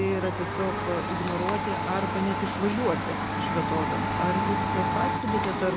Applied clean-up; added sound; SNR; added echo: none; Domestic sounds, home sounds; -2 dB; none.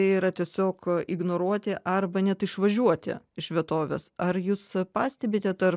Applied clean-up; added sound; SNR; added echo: none; none; none; none.